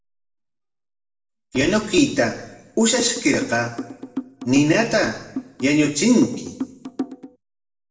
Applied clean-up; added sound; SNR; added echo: none; Drum; 10 dB; reverberation time 0.8 s.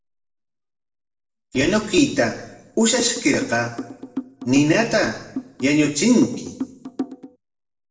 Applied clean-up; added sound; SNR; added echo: neural separator model SepFormer DNS4.